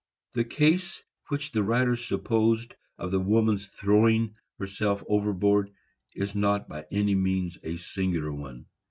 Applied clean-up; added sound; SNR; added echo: none; none; none; none.